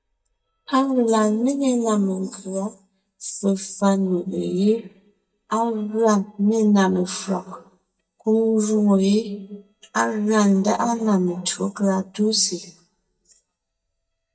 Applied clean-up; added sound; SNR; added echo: neural mask model DeepFilterNet 3.